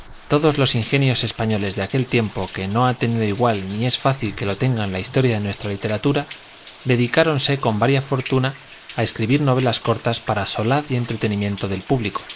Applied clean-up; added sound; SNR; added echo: neural mask model Resemble Enhance denoiser.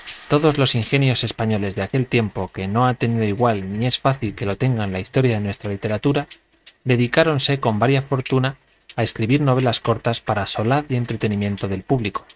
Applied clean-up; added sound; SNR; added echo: neural mask model RNNoise.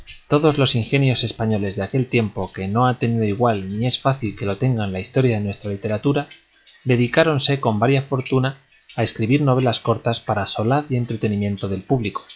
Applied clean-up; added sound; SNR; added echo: classical method log-MMSE.